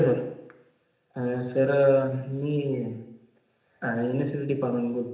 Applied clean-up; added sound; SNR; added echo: none; none; none; reverberation time 0.8 s.